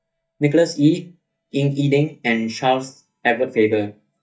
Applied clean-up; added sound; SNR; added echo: neural mask model DeepFilterNet 3.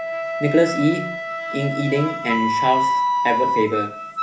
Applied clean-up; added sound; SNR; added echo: none; Wind instrument, woodwind instrument; 1 dB; reverberation time 0.3 s.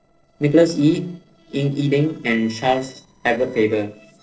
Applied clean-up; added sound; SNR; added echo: neural separator model SepFormer DNS4.